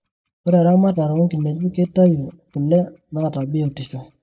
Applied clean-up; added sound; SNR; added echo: neural mask model DeepFilterNet 3.